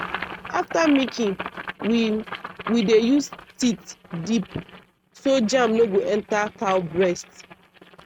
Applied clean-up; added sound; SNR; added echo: neural mask model RNNoise.